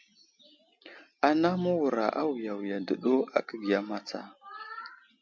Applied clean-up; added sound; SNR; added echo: none; none; none; none.